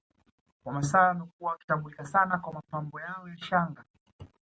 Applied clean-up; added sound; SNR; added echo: none; none; none; none.